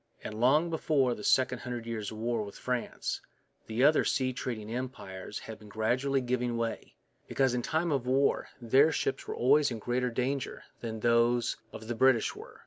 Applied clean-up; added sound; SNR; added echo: none; none; none; none.